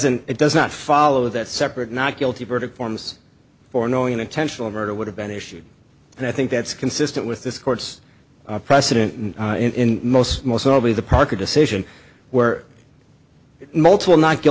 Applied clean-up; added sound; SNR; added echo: none; none; none; none.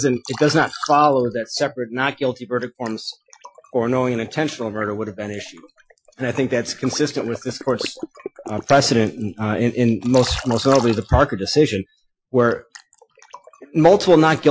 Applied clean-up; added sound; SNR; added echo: classical method Wiener filter.